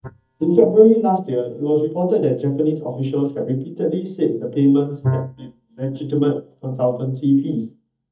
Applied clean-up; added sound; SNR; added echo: neural mask model DeepFilterNet 3.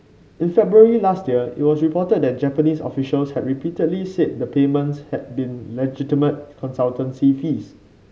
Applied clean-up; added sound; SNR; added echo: none; none; none; none.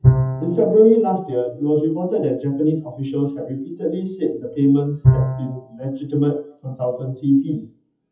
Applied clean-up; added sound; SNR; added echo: classical method WPE with log-MMSE.